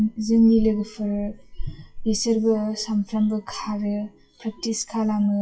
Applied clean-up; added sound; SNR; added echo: classical method WPE with log-MMSE.